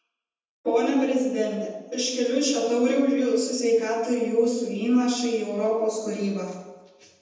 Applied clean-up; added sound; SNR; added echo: none; none; none; reverberation time 1.1 s.